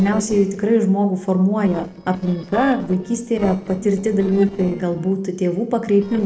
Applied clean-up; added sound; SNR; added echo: neural separator model SepFormer DNS4.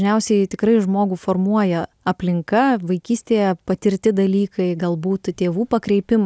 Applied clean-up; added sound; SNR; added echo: none; none; none; none.